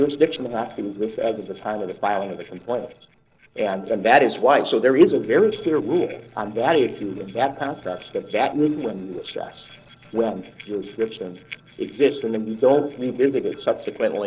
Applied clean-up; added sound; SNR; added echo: neural separator model SepFormer DNS4.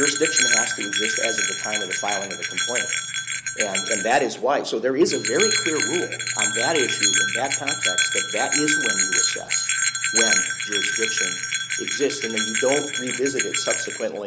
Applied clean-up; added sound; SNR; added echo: none; Bell; -3 dB; none.